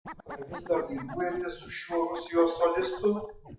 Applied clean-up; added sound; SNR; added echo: classical method WPE with log-MMSE.